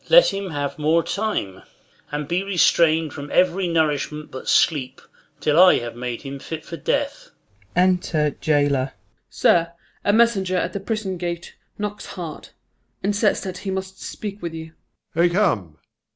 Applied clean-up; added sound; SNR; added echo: none; none; none; none.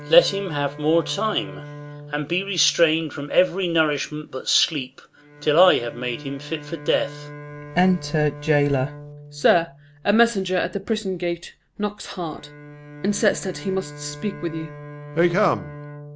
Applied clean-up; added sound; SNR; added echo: none; Bowed string instrument; 16 dB; none.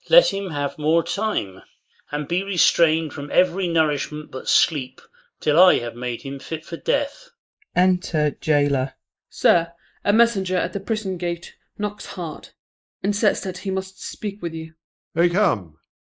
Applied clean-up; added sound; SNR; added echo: neural mask model Resemble Enhance denoiser.